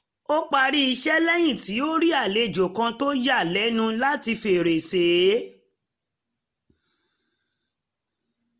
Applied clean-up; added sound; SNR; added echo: none; none; none; none.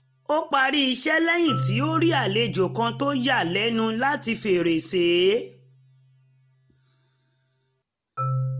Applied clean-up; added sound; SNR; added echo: none; Marimba, xylophone; 9 dB; none.